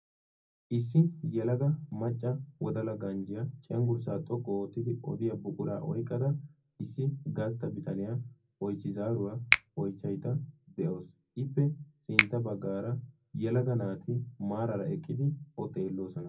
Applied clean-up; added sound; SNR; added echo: none; Finger snapping; 2 dB; reverberation time 0.4 s.